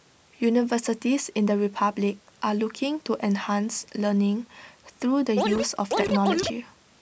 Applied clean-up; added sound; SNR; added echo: none; Scratching (performance technique); 1 dB; none.